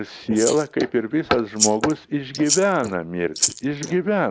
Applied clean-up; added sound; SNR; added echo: neural mask model Resemble Enhance denoiser.